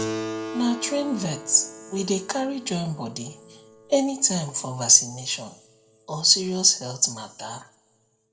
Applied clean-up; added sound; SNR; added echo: none; Keyboard (musical); 13 dB; reverberation time 0.6 s.